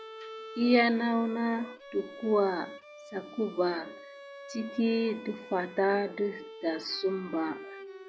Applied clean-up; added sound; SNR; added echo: none; Bowed string instrument; 15 dB; none.